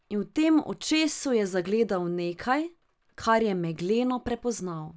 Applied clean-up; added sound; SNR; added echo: none; none; none; none.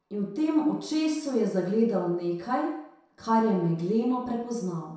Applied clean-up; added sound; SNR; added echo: none; none; none; reverberation time 0.7 s.